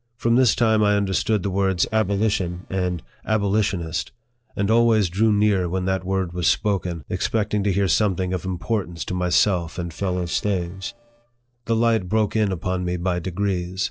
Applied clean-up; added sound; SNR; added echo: neural separator model SepFormer DNS4.